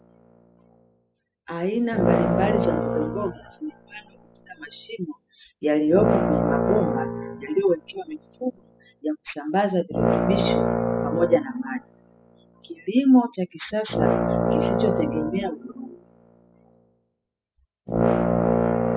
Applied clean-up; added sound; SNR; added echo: classical method spectral subtraction.